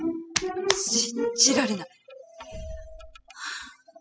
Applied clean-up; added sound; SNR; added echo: classical method spectral subtraction.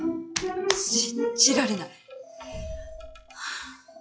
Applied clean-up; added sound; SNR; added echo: classical method log-MMSE.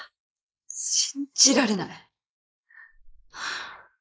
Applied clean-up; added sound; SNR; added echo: neural mask model Resemble Enhance denoiser.